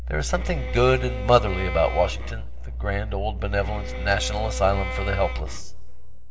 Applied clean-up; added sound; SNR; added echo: none; Bowed string instrument; 14 dB; reverberation time 0.5 s.